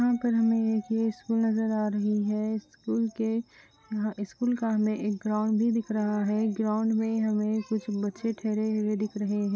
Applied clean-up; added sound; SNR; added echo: none; none; none; none.